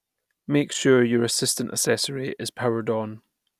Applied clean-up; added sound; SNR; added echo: none; none; none; none.